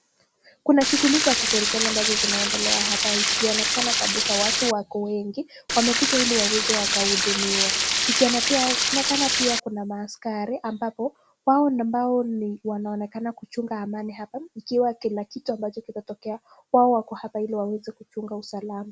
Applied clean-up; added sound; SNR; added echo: none; Stream; -3 dB; none.